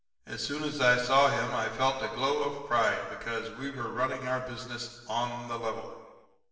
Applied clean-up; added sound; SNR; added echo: none; none; none; reverberation time 1.2 s.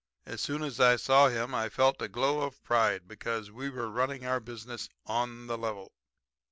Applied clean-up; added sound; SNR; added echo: none; none; none; none.